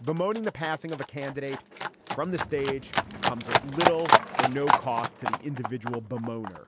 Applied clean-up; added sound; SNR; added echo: none; Livestock, farm animals, working animals; -3 dB; none.